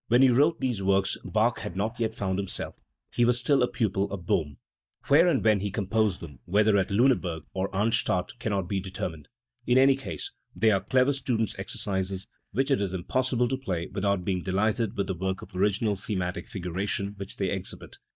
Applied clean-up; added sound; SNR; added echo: neural mask model DeepFilterNet 3.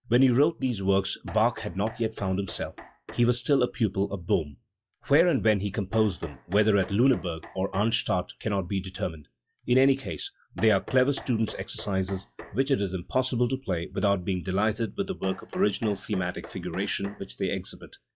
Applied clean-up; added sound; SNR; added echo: classical method log-MMSE.